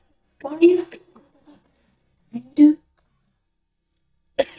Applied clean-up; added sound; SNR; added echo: neural mask model DeepFilterNet 3.